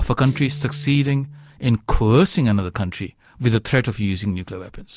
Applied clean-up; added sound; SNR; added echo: none; Guitar; 17 dB; none.